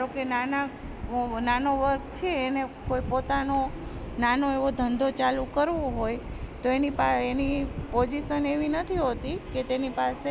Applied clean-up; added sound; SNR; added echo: none; none; none; none.